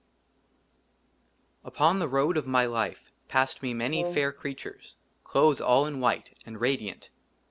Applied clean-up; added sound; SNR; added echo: none; Brass instrument; 8 dB; none.